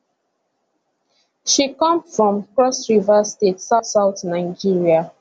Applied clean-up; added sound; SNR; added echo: none; none; none; none.